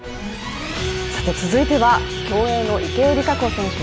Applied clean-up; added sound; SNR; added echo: none; none; none; none.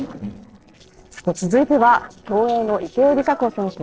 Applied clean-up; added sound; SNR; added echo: neural separator model SepFormer DNS4.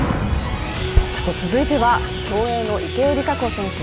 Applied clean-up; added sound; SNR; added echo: none; Fireworks; 4 dB; none.